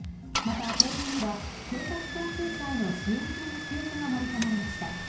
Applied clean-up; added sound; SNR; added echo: none; Engine starting / Car; 2 dB; reverberation time 0.6 s.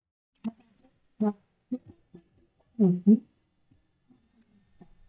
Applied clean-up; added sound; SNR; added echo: neural mask model DeepFilterNet 3.